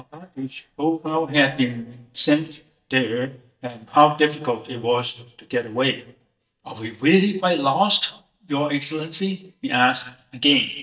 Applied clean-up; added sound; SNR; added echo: neural mask model DeepFilterNet 3.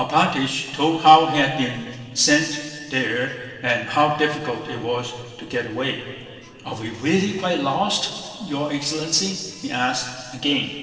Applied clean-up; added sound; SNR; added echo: neural separator model SepFormer DNS4.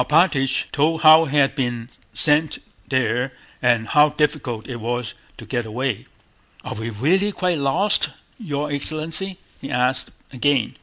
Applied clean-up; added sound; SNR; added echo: none; none; none; none.